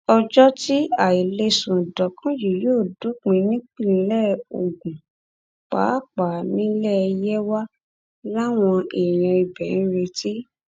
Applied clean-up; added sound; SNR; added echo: none; none; none; none.